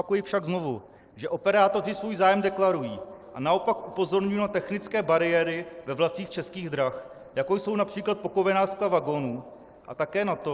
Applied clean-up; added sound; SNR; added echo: neural separator model SepFormer DNS4.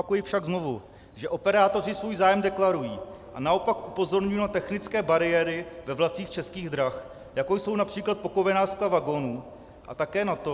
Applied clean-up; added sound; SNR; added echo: none; Bird vocalization, bird call, bird song; 18 dB; none.